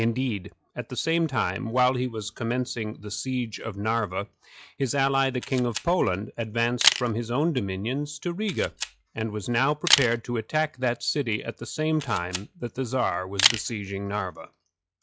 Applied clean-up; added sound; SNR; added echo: classical method log-MMSE.